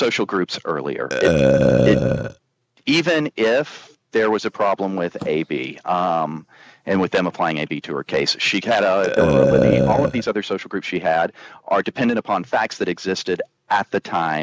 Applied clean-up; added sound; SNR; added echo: neural mask model RNNoise.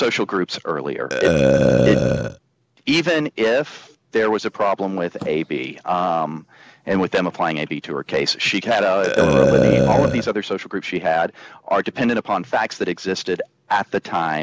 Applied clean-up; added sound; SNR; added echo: none; Burping, eructation; -2 dB; none.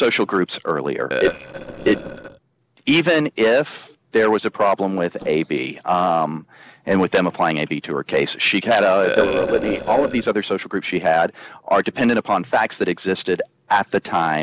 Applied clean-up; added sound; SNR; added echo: neural separator model SepFormer DNS4.